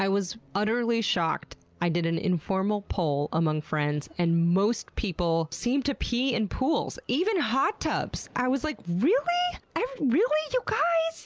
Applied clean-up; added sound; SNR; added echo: none; none; none; none.